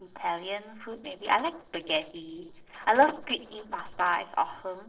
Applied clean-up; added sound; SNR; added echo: neural separator model SepFormer DNS4.